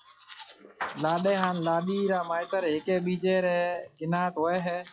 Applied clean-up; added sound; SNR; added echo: classical method log-MMSE.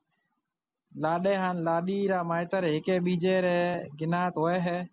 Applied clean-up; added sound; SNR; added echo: none; none; none; none.